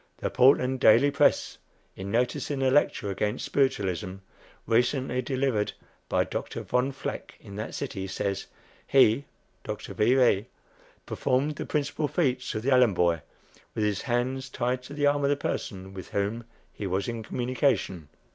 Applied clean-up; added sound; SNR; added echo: none; none; none; none.